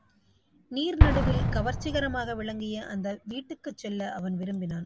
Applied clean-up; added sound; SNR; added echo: none; Explosion; -3 dB; none.